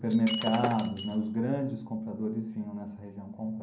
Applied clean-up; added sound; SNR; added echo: none; Shatter; 7 dB; reverberation time 0.6 s.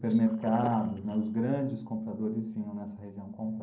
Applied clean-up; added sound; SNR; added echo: neural separator model SepFormer DNS4.